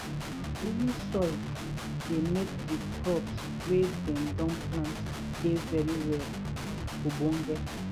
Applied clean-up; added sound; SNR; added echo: none; Guitar; 2 dB; none.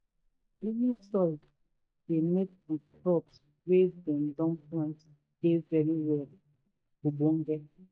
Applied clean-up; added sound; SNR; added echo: neural mask model DeepFilterNet 3.